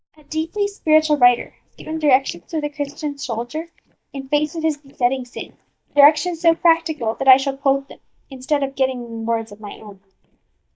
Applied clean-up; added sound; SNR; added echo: neural mask model DeepFilterNet 3.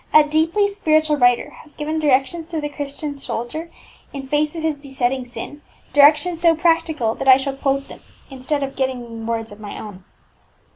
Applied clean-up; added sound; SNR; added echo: none; none; none; none.